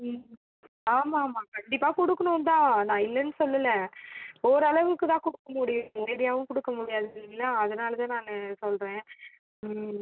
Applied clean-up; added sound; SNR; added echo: none; none; none; none.